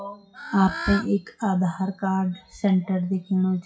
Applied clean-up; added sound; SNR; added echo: classical method WPE with log-MMSE.